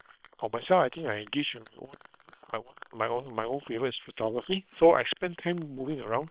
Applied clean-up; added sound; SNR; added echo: neural separator model SepFormer WHAM!.